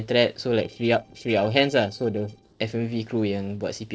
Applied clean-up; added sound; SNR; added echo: neural separator model SepFormer DNS4.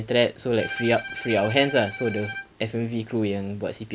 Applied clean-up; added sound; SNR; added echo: none; Bowed string instrument; 11 dB; none.